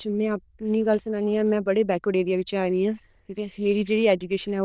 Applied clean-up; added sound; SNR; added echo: neural diffusion model UNIVERSE++.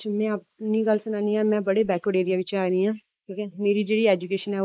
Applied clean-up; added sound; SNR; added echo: neural mask model Resemble Enhance denoiser.